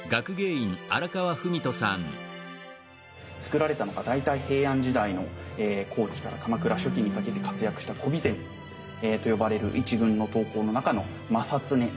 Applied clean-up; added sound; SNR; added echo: none; none; none; none.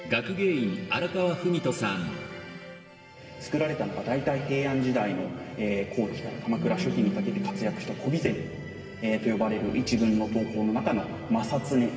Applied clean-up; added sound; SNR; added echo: none; none; none; reverberation time 2.5 s.